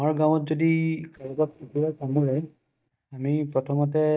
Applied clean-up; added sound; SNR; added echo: neural mask model DeepFilterNet 3.